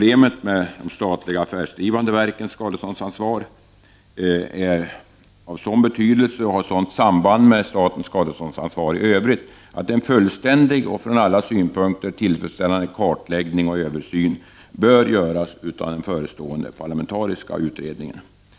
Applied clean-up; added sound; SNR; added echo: none; none; none; none.